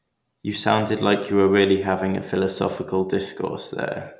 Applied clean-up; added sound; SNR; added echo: none; none; none; none.